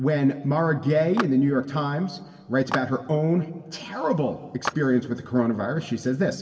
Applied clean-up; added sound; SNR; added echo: none; Clapping; 14 dB; reverberation time 2.0 s.